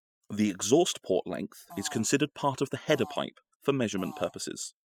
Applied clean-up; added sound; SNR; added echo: classical method spectral subtraction.